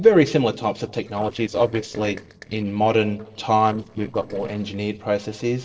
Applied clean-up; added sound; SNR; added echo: neural separator model SepFormer DNS4.